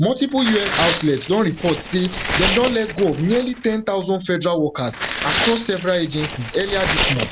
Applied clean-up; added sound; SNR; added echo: none; Tearing; 4 dB; none.